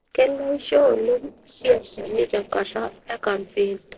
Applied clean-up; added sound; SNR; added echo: neural separator model SepFormer DNS4.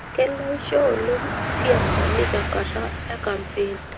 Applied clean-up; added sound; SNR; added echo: none; Car passing by; 2 dB; none.